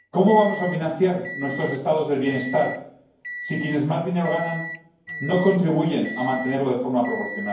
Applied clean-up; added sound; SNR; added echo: none; Microwave oven; 13 dB; reverberation time 0.9 s.